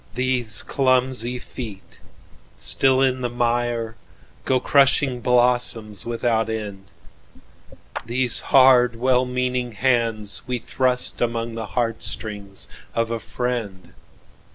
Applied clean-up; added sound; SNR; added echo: none; Clapping; 17 dB; none.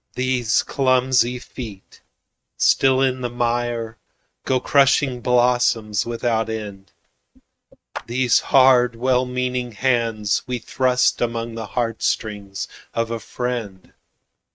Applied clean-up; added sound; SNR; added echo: neural mask model RNNoise.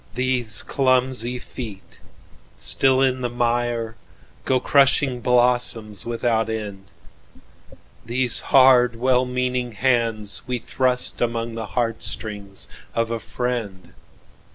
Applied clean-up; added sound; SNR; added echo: none; none; none; none.